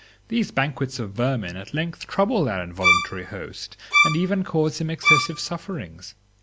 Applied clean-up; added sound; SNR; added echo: none; Bowed string instrument; -4 dB; none.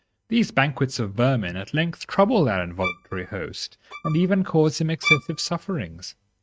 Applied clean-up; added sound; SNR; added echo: neural mask model RNNoise.